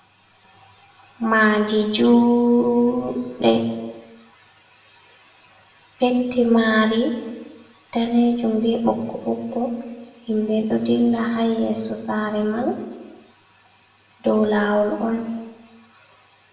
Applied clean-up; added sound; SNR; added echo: none; none; none; reverberation time 1.0 s.